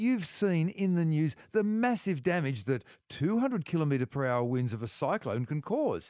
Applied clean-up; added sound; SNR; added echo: neural mask model Resemble Enhance denoiser.